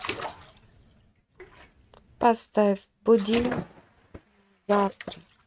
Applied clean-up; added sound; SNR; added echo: neural mask model RNNoise.